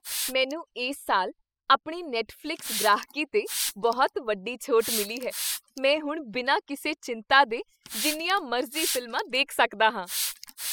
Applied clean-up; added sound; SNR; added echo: classical method spectral subtraction.